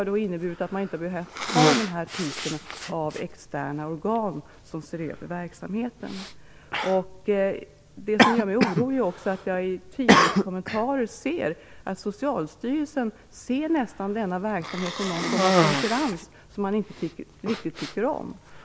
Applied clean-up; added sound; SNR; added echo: none; Cough; 1 dB; none.